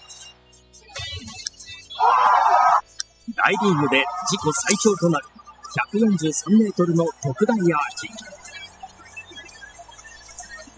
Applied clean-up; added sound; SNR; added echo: classical method spectral subtraction.